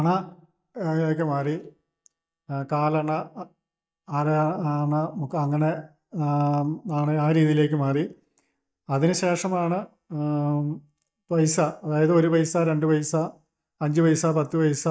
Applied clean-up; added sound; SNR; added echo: neural mask model DeepFilterNet 3.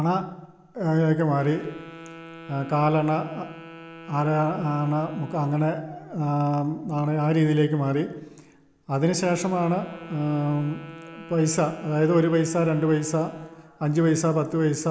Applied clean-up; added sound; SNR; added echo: none; Wind instrument, woodwind instrument; 20 dB; none.